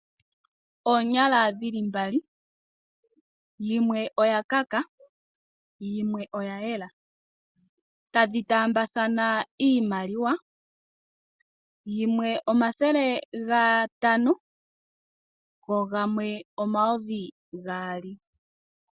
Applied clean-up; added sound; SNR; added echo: none; none; none; none.